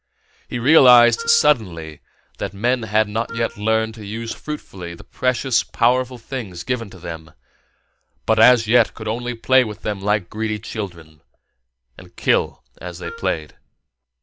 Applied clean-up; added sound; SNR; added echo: none; Wind instrument, woodwind instrument; 18 dB; none.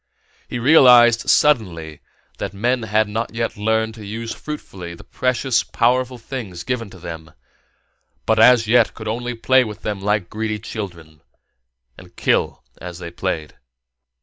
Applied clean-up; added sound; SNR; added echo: none; none; none; none.